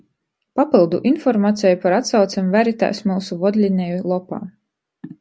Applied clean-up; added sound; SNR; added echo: none; none; none; none.